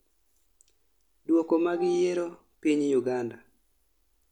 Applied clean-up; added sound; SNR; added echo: none; Wind instrument, woodwind instrument; 14 dB; none.